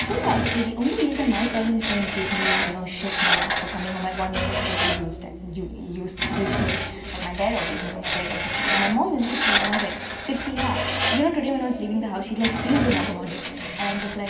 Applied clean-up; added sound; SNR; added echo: none; Screech; 1 dB; reverberation time 2.4 s.